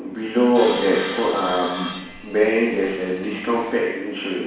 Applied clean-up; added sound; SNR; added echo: none; Sawing; 13 dB; reverberation time 1.1 s.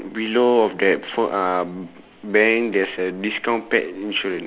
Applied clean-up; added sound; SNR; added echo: none; none; none; none.